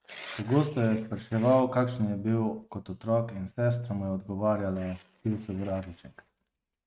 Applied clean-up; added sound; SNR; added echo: neural mask model RNNoise.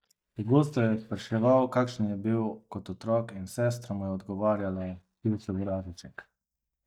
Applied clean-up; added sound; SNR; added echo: neural mask model DeepFilterNet 3.